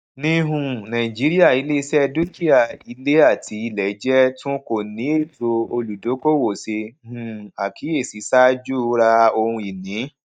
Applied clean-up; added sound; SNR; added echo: neural mask model DeepFilterNet 3.